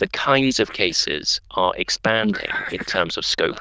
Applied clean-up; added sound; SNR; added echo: neural diffusion model UNIVERSE++.